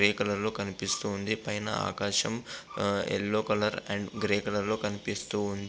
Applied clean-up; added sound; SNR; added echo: none; Bowed string instrument; 20 dB; none.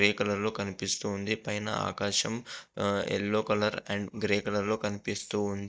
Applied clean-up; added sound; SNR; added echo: neural mask model DeepFilterNet 3.